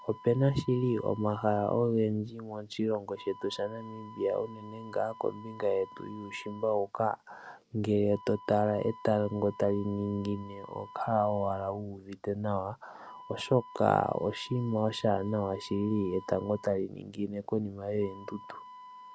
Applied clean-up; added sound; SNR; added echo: none; Wind instrument, woodwind instrument; 20 dB; none.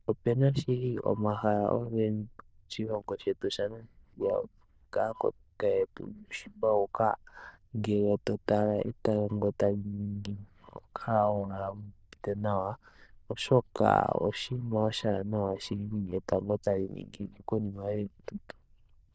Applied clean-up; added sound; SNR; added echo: neural diffusion model UNIVERSE++.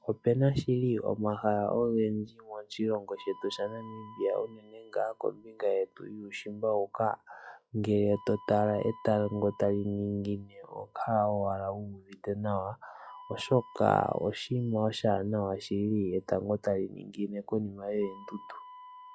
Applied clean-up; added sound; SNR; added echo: classical method log-MMSE.